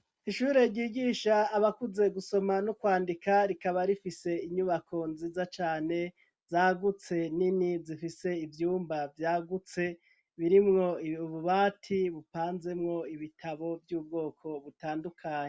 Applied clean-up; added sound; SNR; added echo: none; none; none; none.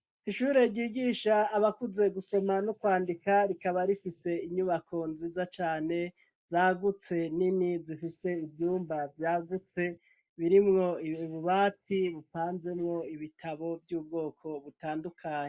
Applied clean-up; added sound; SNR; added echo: neural mask model Resemble Enhance denoiser.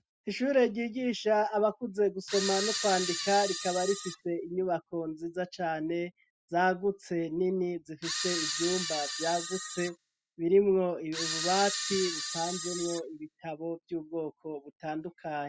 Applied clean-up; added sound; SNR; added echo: classical method spectral subtraction.